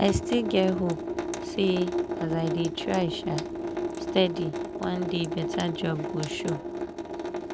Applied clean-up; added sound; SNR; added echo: none; Drip / Sink (filling or washing) / Water tap, faucet; 3 dB; none.